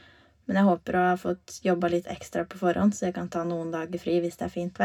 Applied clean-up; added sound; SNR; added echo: none; none; none; reverberation time 0.2 s.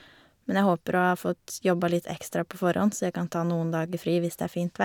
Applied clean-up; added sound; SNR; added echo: none; none; none; none.